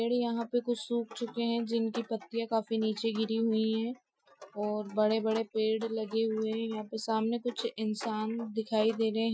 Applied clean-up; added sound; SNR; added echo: classical method Wiener filter.